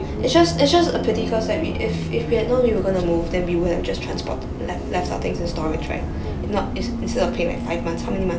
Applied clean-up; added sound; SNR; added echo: none; Bus; 4 dB; reverberation time 0.2 s.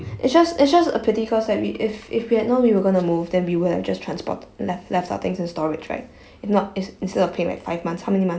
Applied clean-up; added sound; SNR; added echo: none; none; none; none.